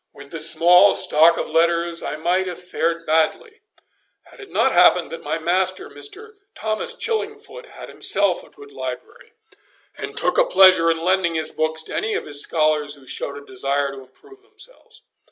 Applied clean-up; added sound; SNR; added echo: none; none; none; none.